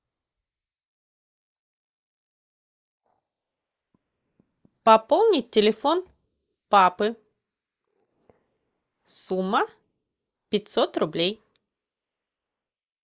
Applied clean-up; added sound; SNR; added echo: neural mask model Resemble Enhance denoiser.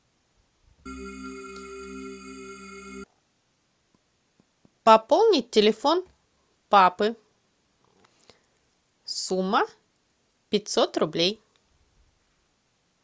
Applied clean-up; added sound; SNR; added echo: none; Organ; 12 dB; none.